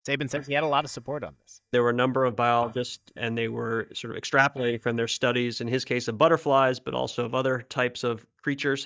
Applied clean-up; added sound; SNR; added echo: neural mask model DeepFilterNet 3.